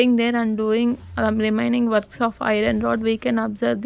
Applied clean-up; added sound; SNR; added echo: none; none; none; none.